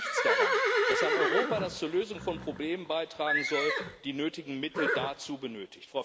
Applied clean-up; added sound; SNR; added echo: none; Livestock, farm animals, working animals; -2 dB; none.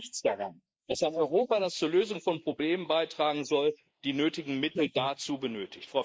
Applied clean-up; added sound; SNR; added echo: neural mask model Resemble Enhance denoiser.